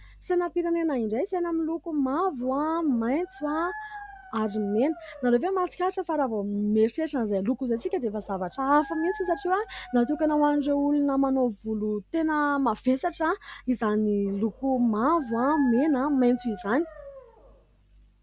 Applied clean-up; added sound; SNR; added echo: none; Dog; 18 dB; none.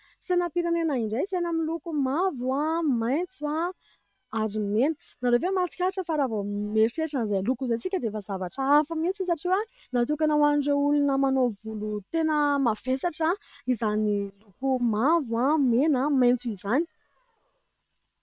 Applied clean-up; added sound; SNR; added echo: neural separator model SepFormer WHAM!.